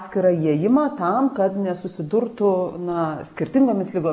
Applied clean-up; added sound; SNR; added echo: none; none; none; none.